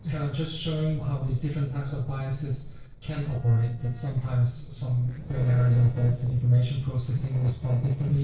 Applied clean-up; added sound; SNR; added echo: neural separator model SepFormer DNS4.